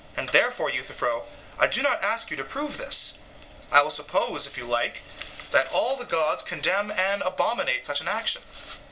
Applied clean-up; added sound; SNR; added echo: none; none; none; none.